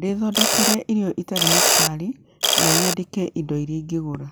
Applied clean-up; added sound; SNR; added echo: none; Mechanisms; -3 dB; none.